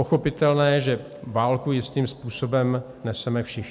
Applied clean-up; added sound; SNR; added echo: none; none; none; none.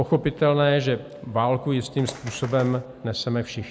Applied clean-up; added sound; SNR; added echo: none; Bird; 16 dB; none.